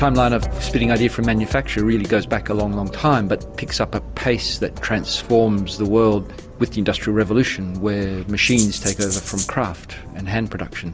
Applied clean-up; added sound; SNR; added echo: none; Rattle (instrument); 6 dB; none.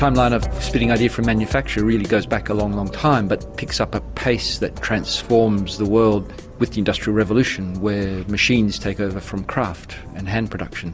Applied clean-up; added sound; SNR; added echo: none; none; none; none.